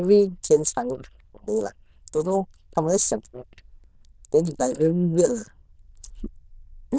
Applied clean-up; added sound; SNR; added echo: neural diffusion model UNIVERSE++.